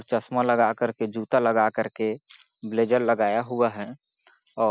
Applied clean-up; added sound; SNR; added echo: none; none; none; none.